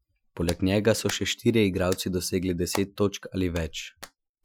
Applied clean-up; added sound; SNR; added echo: classical method Wiener filter.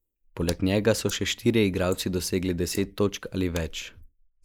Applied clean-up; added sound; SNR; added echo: neural mask model Resemble Enhance denoiser.